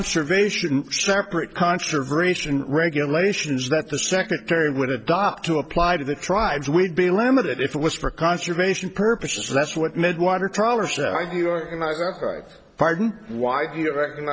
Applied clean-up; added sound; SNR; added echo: neural separator model SepFormer DNS4.